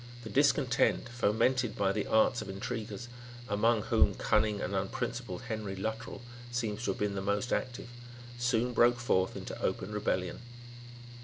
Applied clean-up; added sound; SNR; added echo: none; Mechanical fan; 13 dB; none.